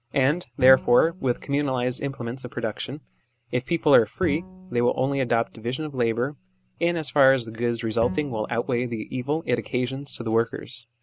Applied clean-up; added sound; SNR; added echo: none; Bowed string instrument; 17 dB; none.